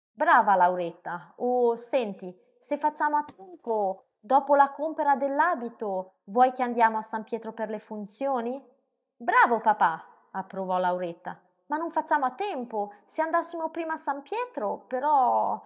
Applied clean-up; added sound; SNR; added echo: neural mask model DeepFilterNet 3.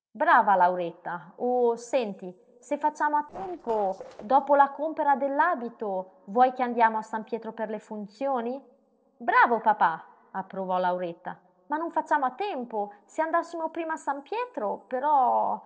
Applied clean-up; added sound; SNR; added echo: neural separator model SepFormer DNS4.